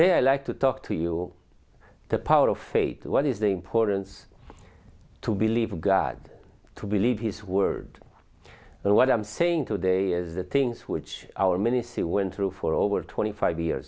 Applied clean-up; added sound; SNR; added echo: none; none; none; none.